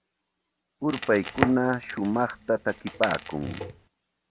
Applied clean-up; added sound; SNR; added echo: none; Crackle; 8 dB; none.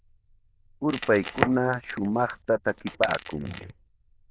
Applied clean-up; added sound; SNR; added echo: neural diffusion model UNIVERSE++.